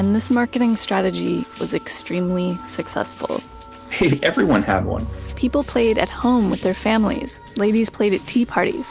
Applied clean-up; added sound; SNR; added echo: none; none; none; none.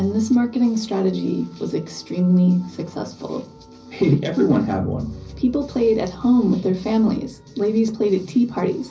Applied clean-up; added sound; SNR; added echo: none; none; none; reverberation time 0.5 s.